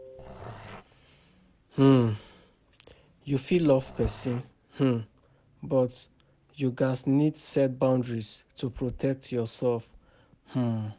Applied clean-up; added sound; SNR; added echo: none; Growling; 17 dB; none.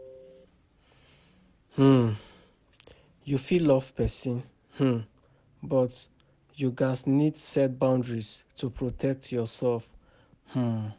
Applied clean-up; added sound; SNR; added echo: none; none; none; none.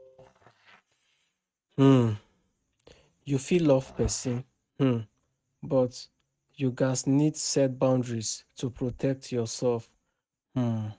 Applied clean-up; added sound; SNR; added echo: neural mask model RNNoise.